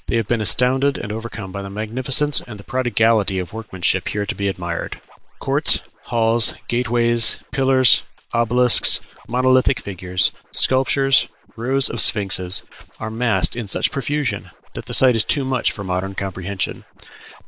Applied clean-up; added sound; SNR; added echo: neural separator model SepFormer WHAM!.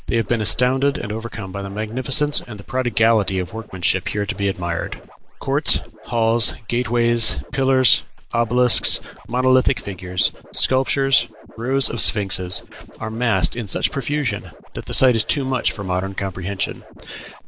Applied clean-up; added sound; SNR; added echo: neural mask model Resemble Enhance denoiser.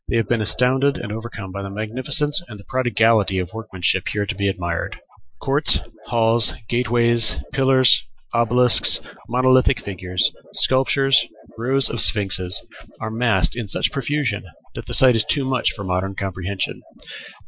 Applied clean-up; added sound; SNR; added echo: classical method Wiener filter.